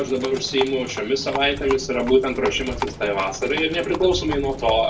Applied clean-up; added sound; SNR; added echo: none; Livestock, farm animals, working animals; 11 dB; reverberation time 0.2 s.